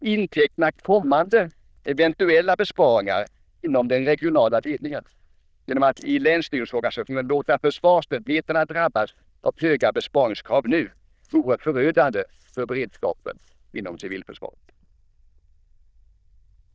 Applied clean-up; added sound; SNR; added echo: neural diffusion model UNIVERSE++.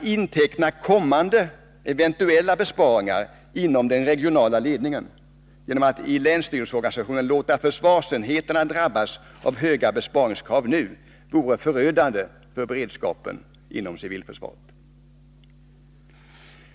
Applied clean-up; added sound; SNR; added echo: none; none; none; none.